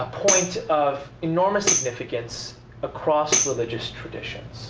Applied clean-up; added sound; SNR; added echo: none; Tambourine; 3 dB; none.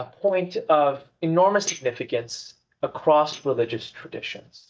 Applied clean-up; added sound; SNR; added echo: neural mask model DeepFilterNet 3.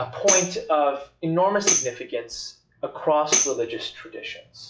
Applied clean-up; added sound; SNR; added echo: classical method log-MMSE.